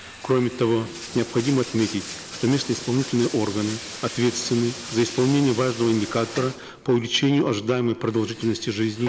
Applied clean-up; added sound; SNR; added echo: none; Bathtub (filling or washing); 14 dB; none.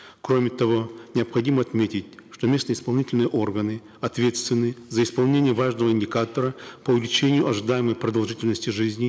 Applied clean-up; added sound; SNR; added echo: none; none; none; none.